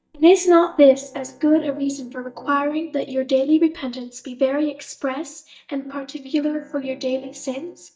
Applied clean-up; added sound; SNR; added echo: neural mask model DeepFilterNet 3.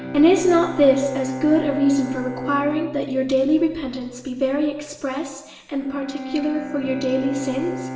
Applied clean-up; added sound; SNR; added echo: none; Bowed string instrument; 11 dB; reverberation time 0.9 s.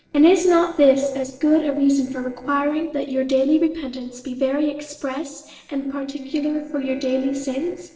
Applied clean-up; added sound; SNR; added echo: neural separator model SepFormer DNS4.